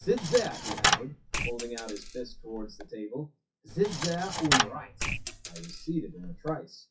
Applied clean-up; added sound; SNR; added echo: classical method WPE with log-MMSE.